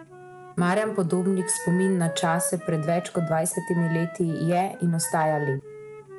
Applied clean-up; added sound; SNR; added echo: none; Wind instrument, woodwind instrument + Wind instrument, woodwind instrument; 12 dB; none.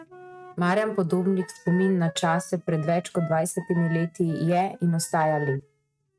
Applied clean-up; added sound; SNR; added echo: neural mask model RNNoise.